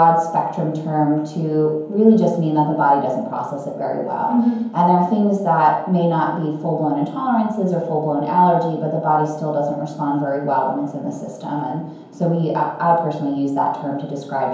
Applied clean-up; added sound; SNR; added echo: none; none; none; reverberation time 0.9 s.